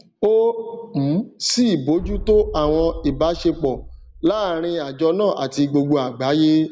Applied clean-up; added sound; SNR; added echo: none; Boom; 12 dB; none.